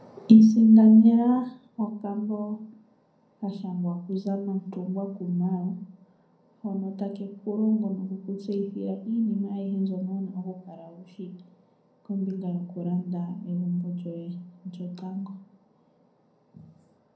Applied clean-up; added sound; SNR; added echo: none; none; none; reverberation time 0.5 s.